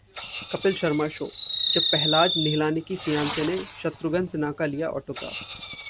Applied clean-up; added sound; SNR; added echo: none; Fireworks; 3 dB; none.